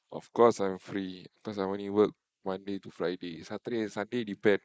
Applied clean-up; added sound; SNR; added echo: neural mask model Resemble Enhance denoiser.